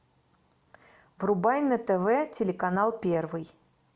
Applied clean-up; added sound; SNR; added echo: none; none; none; none.